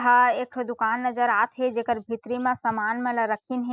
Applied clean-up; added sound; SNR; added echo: none; none; none; none.